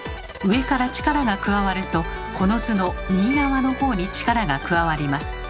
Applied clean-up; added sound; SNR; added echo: none; none; none; none.